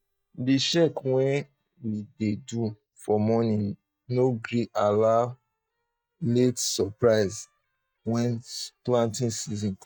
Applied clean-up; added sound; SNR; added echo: neural mask model DeepFilterNet 3.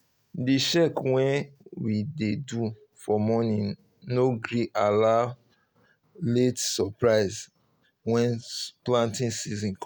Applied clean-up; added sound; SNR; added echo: none; none; none; none.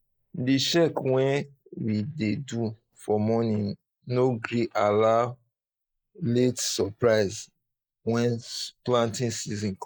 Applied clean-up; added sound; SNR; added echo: neural mask model Resemble Enhance denoiser.